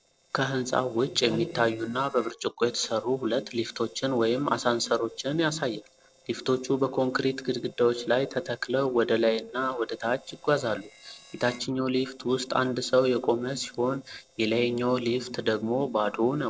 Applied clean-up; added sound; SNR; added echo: neural separator model SepFormer DNS4.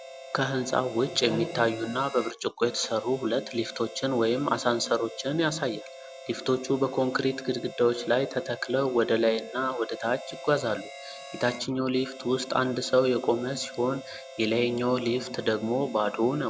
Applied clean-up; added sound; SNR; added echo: none; Harmonica; 16 dB; none.